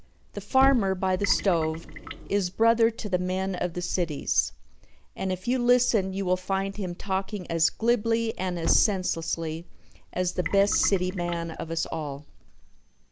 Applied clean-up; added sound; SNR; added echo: none; Thump, thud + Trickle, dribble / Water tap, faucet; 12 dB; none.